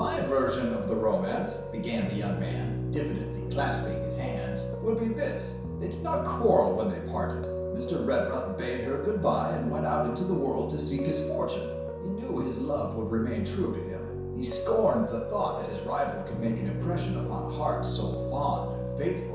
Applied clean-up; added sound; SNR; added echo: none; Piano; 3 dB; reverberation time 0.7 s.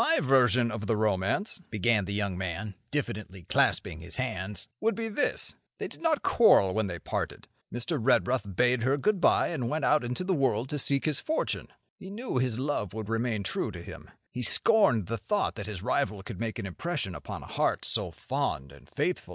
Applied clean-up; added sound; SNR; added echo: none; none; none; none.